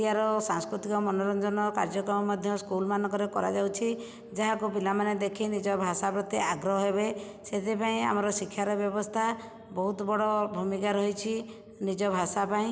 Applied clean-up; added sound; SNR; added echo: none; none; none; none.